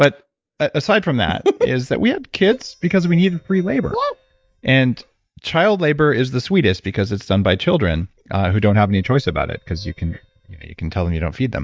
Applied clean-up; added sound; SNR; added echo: neural mask model DeepFilterNet 3.